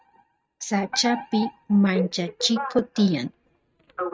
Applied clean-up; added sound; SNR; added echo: neural mask model RNNoise.